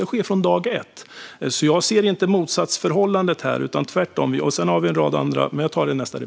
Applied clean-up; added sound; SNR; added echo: none; none; none; none.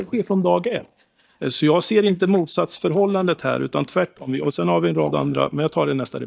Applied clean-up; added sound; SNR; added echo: neural mask model DeepFilterNet 3.